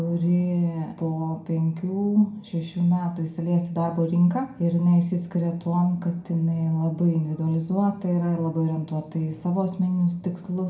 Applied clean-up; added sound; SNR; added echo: none; none; none; reverberation time 0.5 s.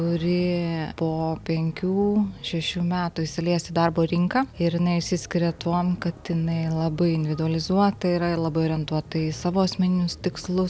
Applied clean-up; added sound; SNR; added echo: none; none; none; none.